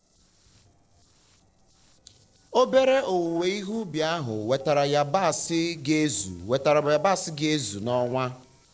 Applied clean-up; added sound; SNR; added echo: neural separator model SepFormer DNS4.